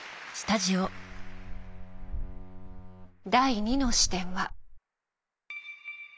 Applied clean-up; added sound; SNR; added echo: none; Boat, Water vehicle; 3 dB; none.